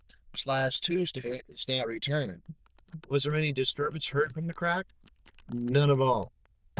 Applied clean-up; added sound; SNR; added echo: neural diffusion model UNIVERSE++.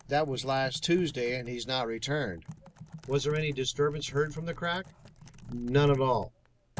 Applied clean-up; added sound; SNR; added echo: none; Typing; 19 dB; none.